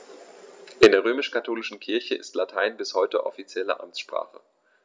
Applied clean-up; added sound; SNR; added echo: none; none; none; none.